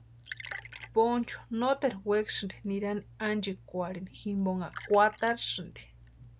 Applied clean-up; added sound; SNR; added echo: none; Liquid; 17 dB; none.